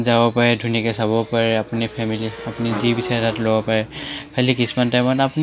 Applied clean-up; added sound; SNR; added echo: none; Motorcycle / Engine; 15 dB; none.